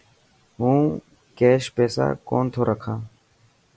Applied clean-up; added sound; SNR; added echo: none; none; none; none.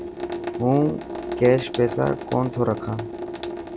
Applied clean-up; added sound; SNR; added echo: none; Sink (filling or washing) / Water tap, faucet; 7 dB; none.